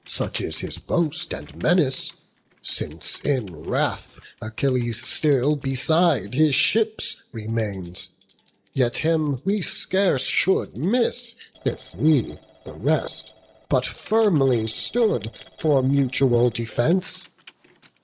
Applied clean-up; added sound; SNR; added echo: neural separator model SepFormer DNS4.